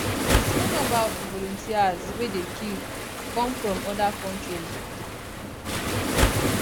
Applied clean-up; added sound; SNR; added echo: none; Waves, surf; -3 dB; none.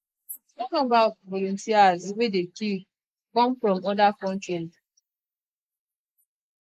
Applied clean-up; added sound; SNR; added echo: neural mask model Resemble Enhance denoiser.